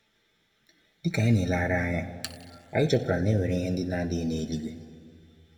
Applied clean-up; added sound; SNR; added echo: none; none; none; reverberation time 1.5 s.